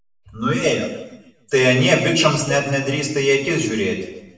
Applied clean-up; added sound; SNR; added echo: none; Cowbell; 18 dB; reverberation time 0.9 s.